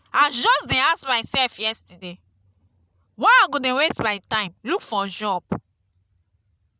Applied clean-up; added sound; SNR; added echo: none; none; none; none.